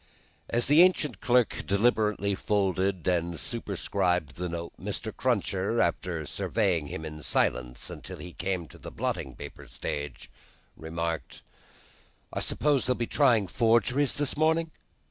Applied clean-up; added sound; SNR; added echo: none; none; none; none.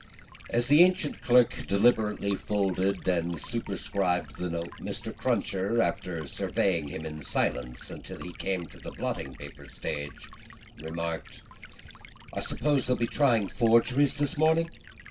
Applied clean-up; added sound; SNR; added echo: none; Stream; 19 dB; reverberation time 0.2 s.